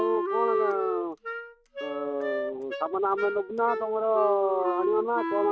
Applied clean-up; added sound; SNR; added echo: none; Wind instrument, woodwind instrument; 4 dB; none.